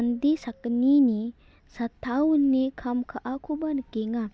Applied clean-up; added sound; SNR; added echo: none; none; none; none.